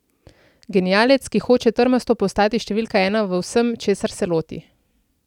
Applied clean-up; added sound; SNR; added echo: none; none; none; none.